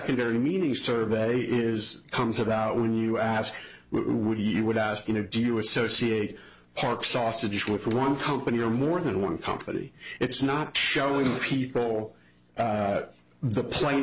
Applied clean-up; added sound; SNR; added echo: none; none; none; none.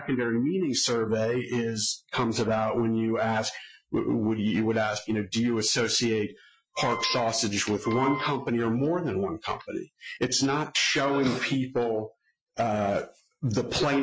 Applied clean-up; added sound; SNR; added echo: classical method Wiener filter.